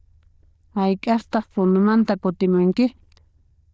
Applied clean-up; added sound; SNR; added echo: neural diffusion model UNIVERSE++.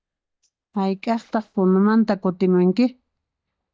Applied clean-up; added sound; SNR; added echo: neural mask model DeepFilterNet 3.